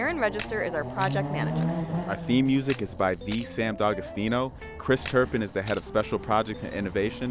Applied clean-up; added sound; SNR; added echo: none; Camera + Chatter / Car passing by / Motorcycle / Traffic noise, roadway noise / Accelerating, revving, vroom; 8 dB; none.